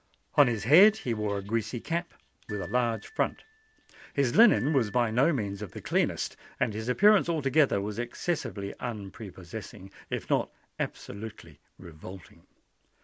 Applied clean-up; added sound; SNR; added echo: none; Glockenspiel; 20 dB; none.